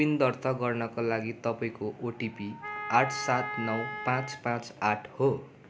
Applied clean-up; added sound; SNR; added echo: none; Wind instrument, woodwind instrument; 7 dB; none.